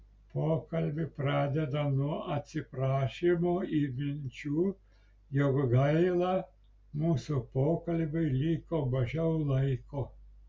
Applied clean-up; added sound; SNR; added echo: none; none; none; none.